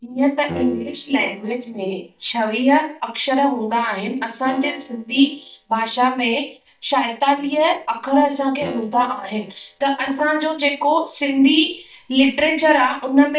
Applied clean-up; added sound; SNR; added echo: neural mask model DeepFilterNet 3.